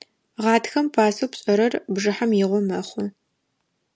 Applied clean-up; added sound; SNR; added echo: none; none; none; none.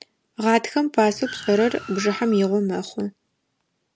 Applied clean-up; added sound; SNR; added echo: none; Car; 17 dB; none.